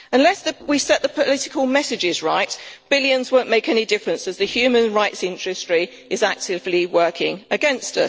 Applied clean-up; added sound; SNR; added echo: neural separator model SepFormer DNS4.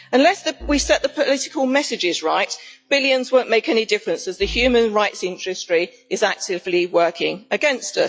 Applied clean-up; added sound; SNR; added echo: classical method log-MMSE.